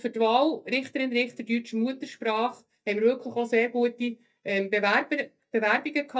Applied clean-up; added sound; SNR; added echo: neural mask model DeepFilterNet 3.